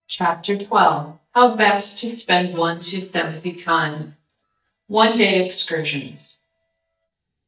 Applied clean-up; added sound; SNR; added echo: neural mask model DeepFilterNet 3.